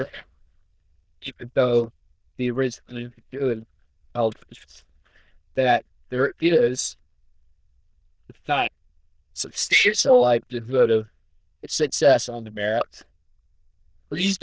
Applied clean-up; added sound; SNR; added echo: neural diffusion model UNIVERSE++.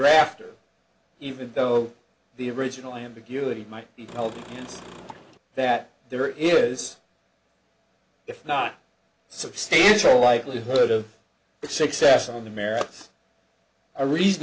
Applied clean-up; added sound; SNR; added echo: none; Engine / Car; 17 dB; none.